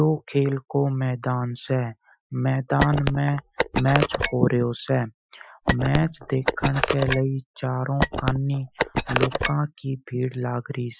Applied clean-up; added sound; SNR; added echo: classical method Wiener filter.